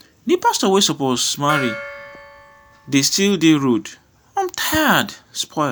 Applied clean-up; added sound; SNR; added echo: none; Gong; 14 dB; none.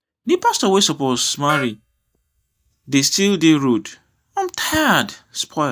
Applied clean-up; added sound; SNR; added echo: neural mask model DeepFilterNet 3.